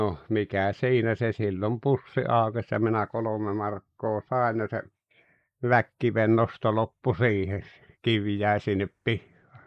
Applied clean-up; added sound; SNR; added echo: neural mask model Resemble Enhance denoiser.